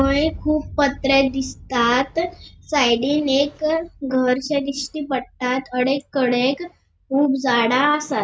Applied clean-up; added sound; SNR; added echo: none; Boom; 19 dB; none.